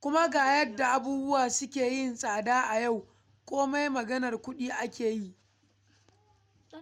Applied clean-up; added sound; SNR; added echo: none; none; none; none.